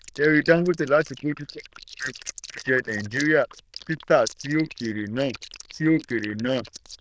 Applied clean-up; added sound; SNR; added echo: neural diffusion model UNIVERSE++.